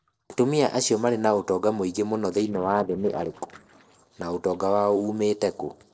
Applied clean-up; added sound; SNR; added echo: neural separator model SepFormer DNS4.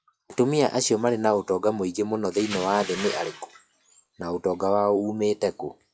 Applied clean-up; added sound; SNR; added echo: classical method WPE with log-MMSE.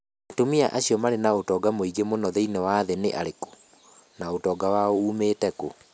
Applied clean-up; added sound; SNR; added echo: none; none; none; none.